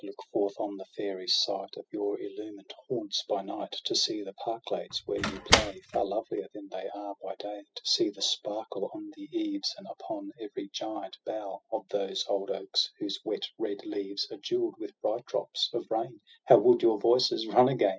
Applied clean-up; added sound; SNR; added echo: classical method spectral subtraction.